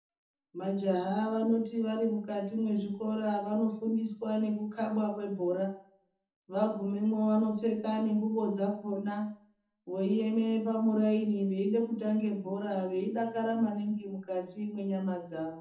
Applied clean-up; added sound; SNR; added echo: none; none; none; reverberation time 0.6 s.